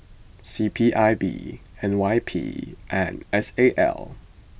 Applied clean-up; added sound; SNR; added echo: none; none; none; none.